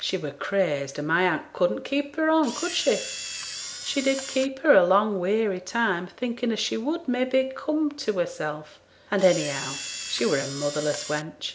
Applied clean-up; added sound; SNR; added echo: none; Camera; 9 dB; none.